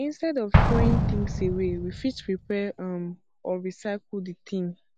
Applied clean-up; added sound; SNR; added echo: none; Explosion; -2 dB; none.